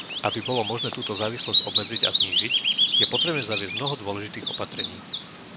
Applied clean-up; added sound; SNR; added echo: none; Bird vocalization, bird call, bird song; -5 dB; none.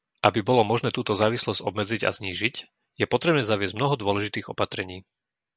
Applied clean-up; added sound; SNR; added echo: none; none; none; none.